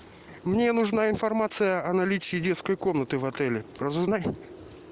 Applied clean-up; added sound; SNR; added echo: none; none; none; none.